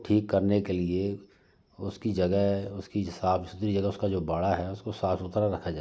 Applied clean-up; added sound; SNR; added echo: none; none; none; none.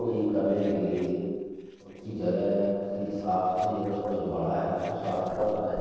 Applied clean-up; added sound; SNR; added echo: neural separator model SepFormer DNS4.